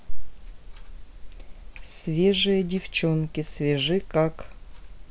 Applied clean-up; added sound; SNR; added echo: none; none; none; none.